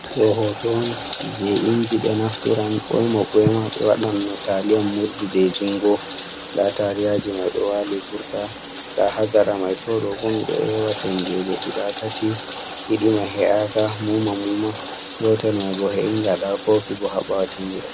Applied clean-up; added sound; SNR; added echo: none; Bathtub (filling or washing); 12 dB; none.